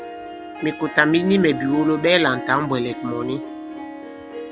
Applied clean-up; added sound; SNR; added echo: none; Harp; 9 dB; none.